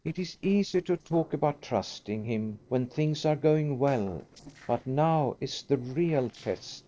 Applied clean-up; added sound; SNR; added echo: neural separator model SepFormer DNS4.